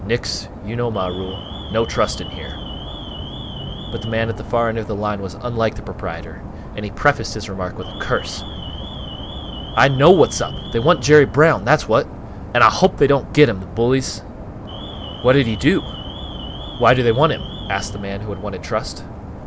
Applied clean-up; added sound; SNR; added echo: none; Alarm; 11 dB; none.